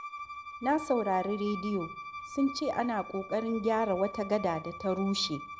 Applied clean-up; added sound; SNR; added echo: none; Bowed string instrument; 12 dB; none.